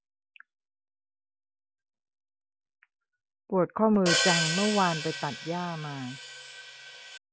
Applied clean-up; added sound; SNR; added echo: none; Hi-hat; 0 dB; none.